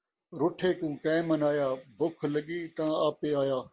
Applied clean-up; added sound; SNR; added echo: none; none; none; none.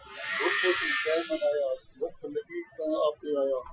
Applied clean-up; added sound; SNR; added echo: classical method Wiener filter.